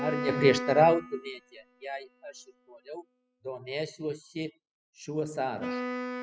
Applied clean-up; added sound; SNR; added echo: classical method spectral subtraction.